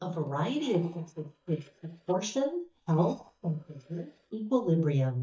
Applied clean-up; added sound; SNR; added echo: neural mask model DeepFilterNet 3.